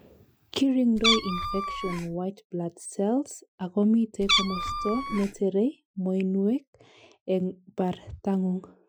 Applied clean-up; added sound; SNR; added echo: classical method Wiener filter.